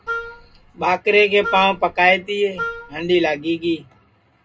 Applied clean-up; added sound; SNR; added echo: none; Wind instrument, woodwind instrument; 11 dB; reverberation time 0.2 s.